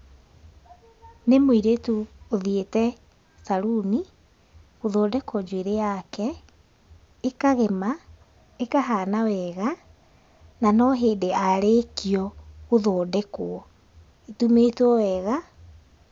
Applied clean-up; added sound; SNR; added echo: none; none; none; none.